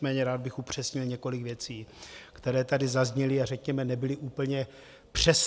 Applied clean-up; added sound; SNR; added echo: none; none; none; none.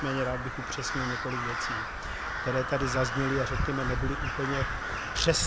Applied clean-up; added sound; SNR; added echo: none; Crow; 1 dB; none.